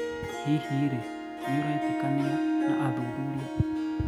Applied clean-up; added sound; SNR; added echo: none; Harp; -1 dB; none.